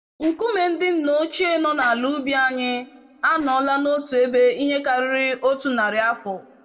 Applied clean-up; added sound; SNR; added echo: neural separator model SepFormer DNS4.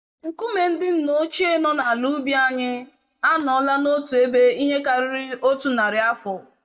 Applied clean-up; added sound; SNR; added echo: neural mask model DeepFilterNet 3.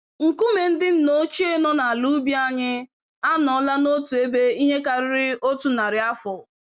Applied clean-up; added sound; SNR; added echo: none; none; none; none.